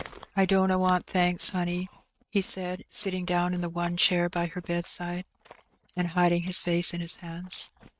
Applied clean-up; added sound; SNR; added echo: neural mask model RNNoise.